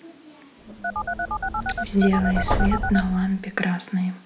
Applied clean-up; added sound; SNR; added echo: none; Subway, metro, underground + Telephone; 1 dB; none.